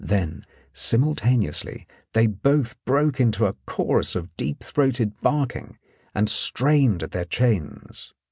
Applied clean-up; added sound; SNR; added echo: none; none; none; none.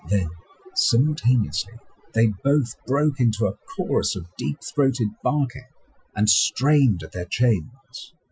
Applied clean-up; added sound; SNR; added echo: classical method Wiener filter.